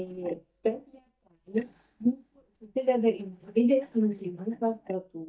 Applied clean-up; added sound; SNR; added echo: neural mask model DeepFilterNet 3.